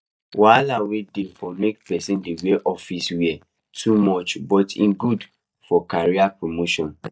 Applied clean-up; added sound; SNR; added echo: neural mask model DeepFilterNet 3.